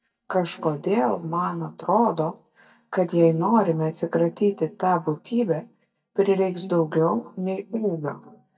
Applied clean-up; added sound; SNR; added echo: neural mask model DeepFilterNet 3.